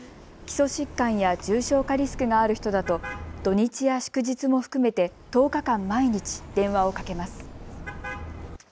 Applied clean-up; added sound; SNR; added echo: none; Car passing by; 13 dB; none.